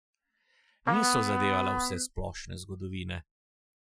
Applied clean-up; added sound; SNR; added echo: classical method Wiener filter.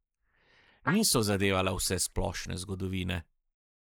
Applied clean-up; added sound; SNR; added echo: neural mask model Resemble Enhance denoiser.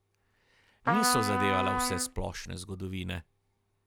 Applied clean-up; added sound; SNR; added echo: none; Trumpet; -3 dB; none.